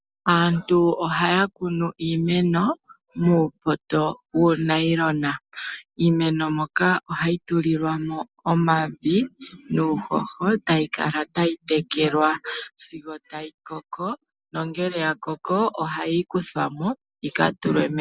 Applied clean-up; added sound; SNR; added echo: none; none; none; none.